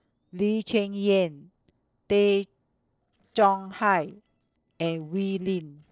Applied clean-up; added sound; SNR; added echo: neural separator model SepFormer DNS4.